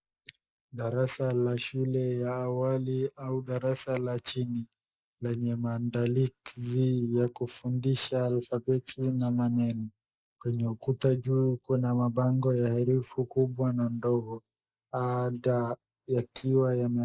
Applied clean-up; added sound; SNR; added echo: neural mask model Resemble Enhance denoiser.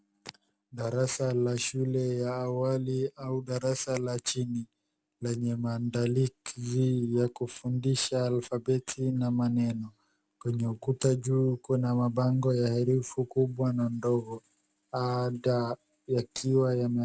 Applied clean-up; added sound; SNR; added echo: none; none; none; none.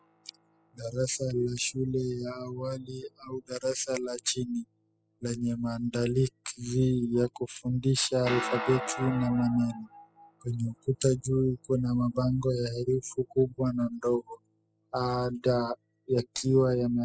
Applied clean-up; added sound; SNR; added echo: classical method spectral subtraction.